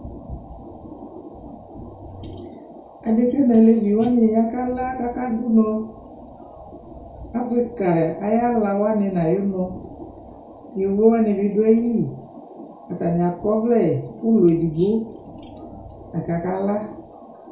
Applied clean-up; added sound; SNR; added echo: none; none; none; reverberation time 0.3 s.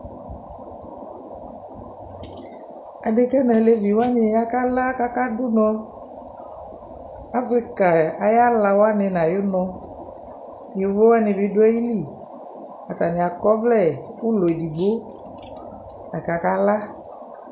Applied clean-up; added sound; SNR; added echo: none; none; none; none.